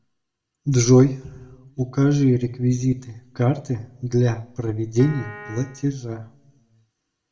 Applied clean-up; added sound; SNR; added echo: none; Piano; 17 dB; reverberation time 0.4 s.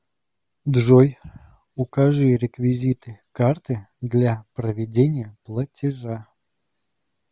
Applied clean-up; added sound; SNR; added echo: none; none; none; none.